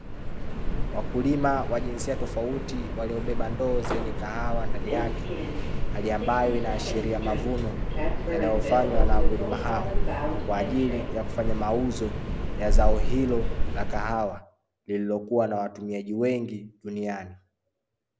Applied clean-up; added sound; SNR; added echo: none; Subway, metro, underground; -3 dB; none.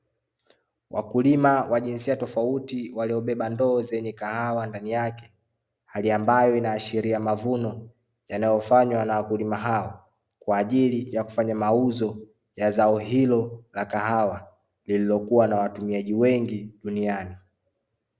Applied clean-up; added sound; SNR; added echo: none; none; none; none.